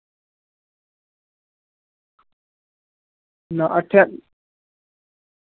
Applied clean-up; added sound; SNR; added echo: none; none; none; none.